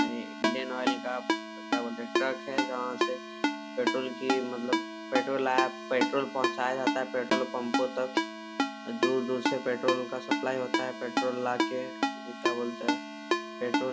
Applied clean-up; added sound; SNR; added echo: none; Ringtone; -1 dB; none.